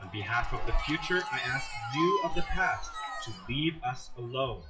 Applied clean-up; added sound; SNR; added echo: classical method WPE with log-MMSE.